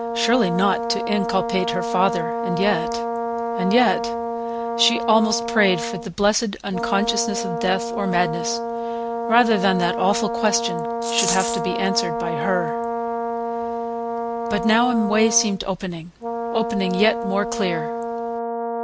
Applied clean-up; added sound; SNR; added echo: none; Rattle + Brass instrument; 3 dB; none.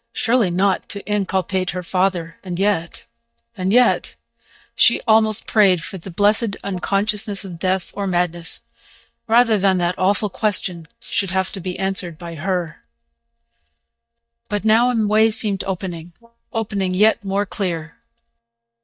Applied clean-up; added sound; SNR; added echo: neural mask model DeepFilterNet 3.